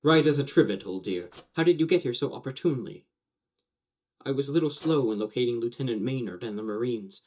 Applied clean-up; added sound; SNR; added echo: neural mask model DeepFilterNet 3.